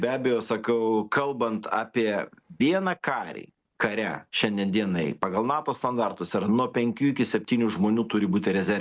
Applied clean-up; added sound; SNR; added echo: none; none; none; none.